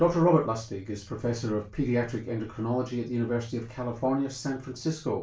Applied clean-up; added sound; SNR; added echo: none; none; none; reverberation time 0.2 s.